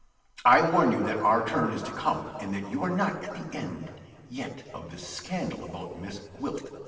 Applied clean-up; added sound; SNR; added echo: none; none; none; reverberation time 2.3 s.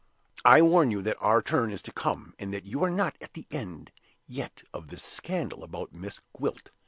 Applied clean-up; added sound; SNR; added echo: none; none; none; none.